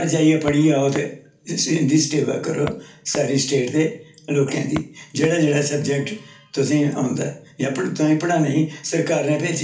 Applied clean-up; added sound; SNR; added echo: none; Walk, footsteps; 14 dB; reverberation time 0.4 s.